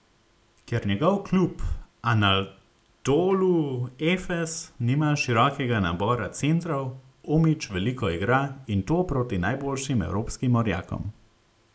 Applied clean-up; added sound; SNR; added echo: none; none; none; none.